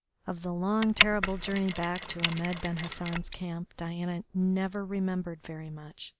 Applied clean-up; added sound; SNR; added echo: none; Mechanisms; -1 dB; none.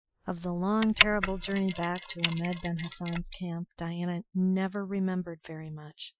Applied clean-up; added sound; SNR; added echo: classical method Wiener filter.